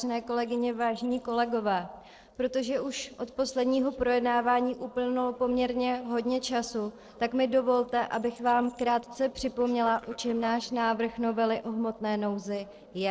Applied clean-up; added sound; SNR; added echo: neural separator model SepFormer DNS4.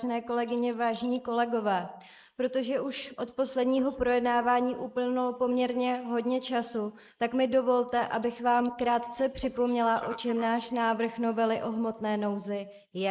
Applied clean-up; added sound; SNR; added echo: neural mask model Resemble Enhance denoiser.